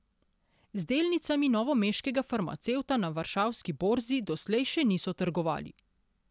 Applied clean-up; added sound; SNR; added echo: none; none; none; none.